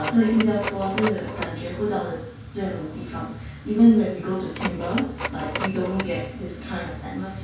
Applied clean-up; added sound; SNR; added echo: none; Telephone; 10 dB; reverberation time 0.5 s.